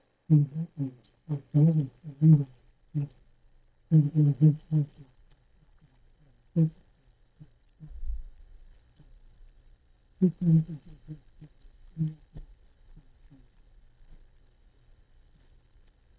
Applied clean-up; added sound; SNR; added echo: neural mask model DeepFilterNet 3.